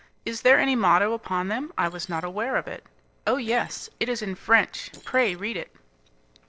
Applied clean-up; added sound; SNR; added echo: neural separator model SepFormer DNS4.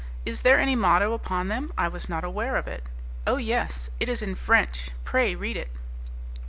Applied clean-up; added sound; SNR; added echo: none; none; none; none.